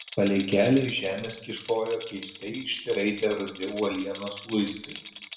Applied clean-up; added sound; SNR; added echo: none; Rattle; 13 dB; reverberation time 0.7 s.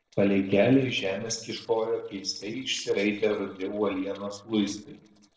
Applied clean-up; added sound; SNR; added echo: neural separator model SepFormer DNS4.